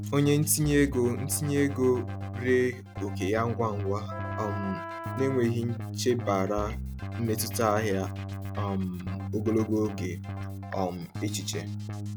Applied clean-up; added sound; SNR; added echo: none; Keyboard (musical) + Wind instrument, woodwind instrument; 6 dB; none.